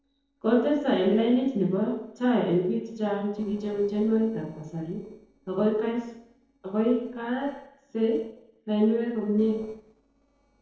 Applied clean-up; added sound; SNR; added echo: neural separator model SepFormer DNS4.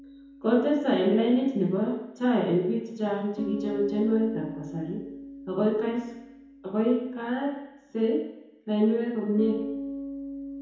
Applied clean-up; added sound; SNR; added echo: none; Bass guitar; 13 dB; reverberation time 1.0 s.